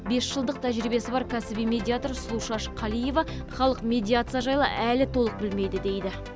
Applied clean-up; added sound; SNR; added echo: none; none; none; none.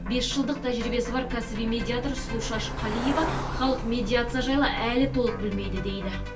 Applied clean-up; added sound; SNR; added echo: none; Cricket; 13 dB; reverberation time 0.3 s.